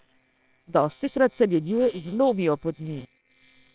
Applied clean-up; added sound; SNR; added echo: neural separator model SepFormer WHAM!.